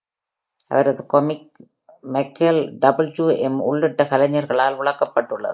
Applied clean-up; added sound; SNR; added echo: neural mask model Resemble Enhance denoiser.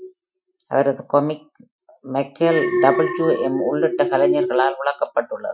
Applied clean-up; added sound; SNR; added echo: classical method Wiener filter.